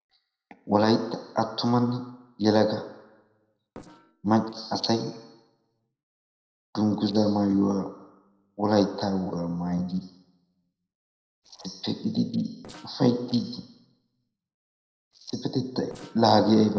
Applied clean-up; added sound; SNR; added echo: neural separator model SepFormer DNS4.